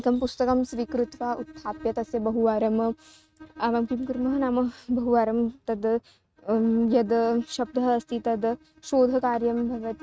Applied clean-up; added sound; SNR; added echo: neural mask model RNNoise.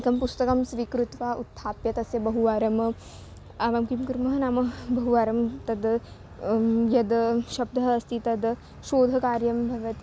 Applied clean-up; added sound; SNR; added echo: none; none; none; none.